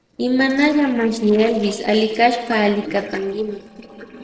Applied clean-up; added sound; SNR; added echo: neural separator model SepFormer DNS4.